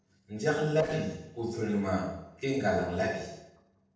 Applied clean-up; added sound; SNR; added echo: neural separator model SepFormer DNS4.